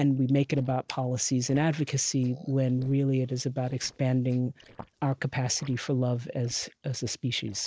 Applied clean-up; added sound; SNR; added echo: neural separator model SepFormer DNS4.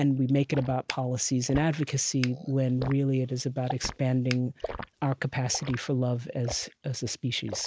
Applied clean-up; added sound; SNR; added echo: none; Finger snapping + Liquid; 14 dB; none.